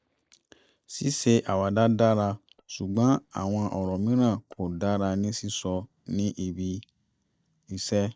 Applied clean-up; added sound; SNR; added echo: neural mask model DeepFilterNet 3.